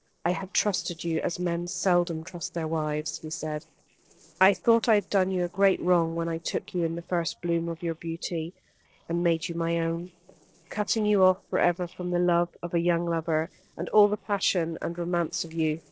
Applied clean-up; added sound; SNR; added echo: neural separator model SepFormer DNS4.